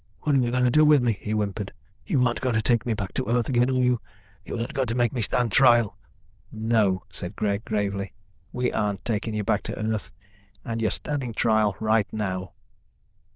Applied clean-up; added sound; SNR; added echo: neural diffusion model UNIVERSE++.